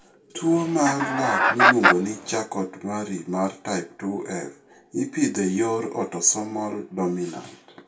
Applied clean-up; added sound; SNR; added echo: none; Chicken, rooster; -4 dB; reverberation time 0.2 s.